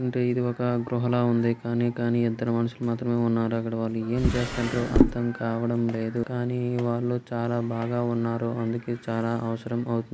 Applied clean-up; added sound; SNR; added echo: none; Drawer open or close; -2 dB; none.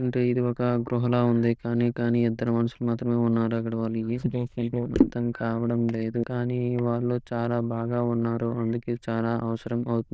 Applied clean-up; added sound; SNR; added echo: neural diffusion model UNIVERSE++.